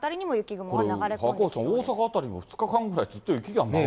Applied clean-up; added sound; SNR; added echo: none; none; none; none.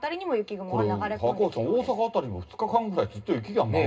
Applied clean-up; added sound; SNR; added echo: none; none; none; reverberation time 0.2 s.